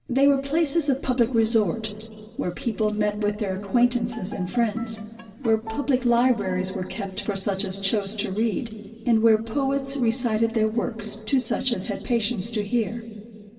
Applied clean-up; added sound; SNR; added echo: none; Bowed string instrument; 17 dB; reverberation time 2.4 s.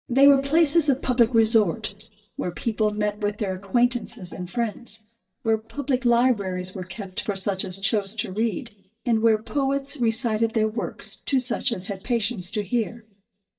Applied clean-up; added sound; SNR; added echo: neural mask model DeepFilterNet 3.